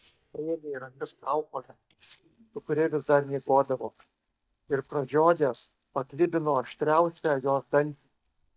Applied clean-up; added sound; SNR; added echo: neural mask model DeepFilterNet 3.